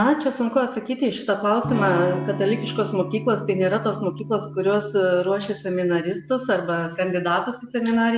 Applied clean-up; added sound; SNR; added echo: none; Electric guitar / Strum; 12 dB; none.